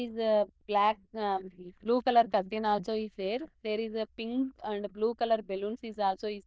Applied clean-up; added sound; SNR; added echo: neural diffusion model UNIVERSE++.